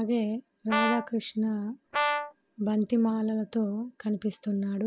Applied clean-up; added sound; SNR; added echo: none; Brass instrument; 3 dB; none.